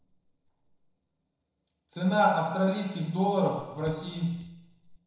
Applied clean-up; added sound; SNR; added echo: neural separator model SepFormer DNS4.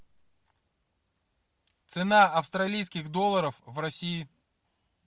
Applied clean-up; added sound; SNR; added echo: none; none; none; none.